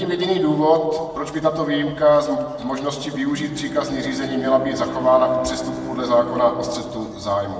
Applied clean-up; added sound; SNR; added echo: none; Bowed string instrument; 13 dB; reverberation time 1.4 s.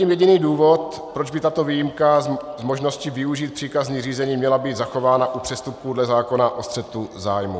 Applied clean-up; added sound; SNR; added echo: none; none; none; none.